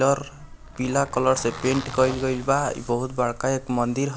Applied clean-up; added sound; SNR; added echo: none; Zipper (clothing); 14 dB; none.